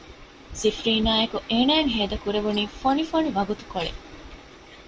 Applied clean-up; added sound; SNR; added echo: none; none; none; none.